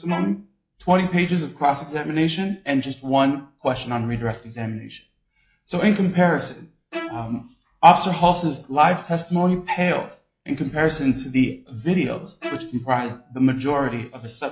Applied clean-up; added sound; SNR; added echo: classical method log-MMSE.